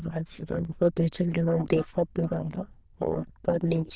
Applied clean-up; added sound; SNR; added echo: neural diffusion model UNIVERSE++.